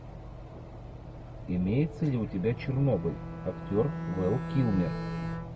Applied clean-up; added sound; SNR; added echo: none; Bowed string instrument; 8 dB; none.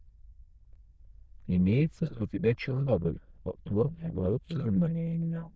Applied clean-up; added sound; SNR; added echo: neural diffusion model UNIVERSE++.